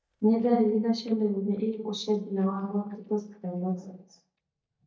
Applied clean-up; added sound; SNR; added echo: neural mask model DeepFilterNet 3.